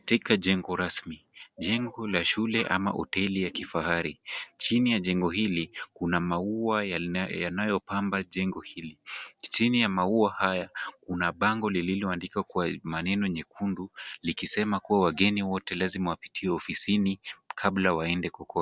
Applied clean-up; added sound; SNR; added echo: none; none; none; none.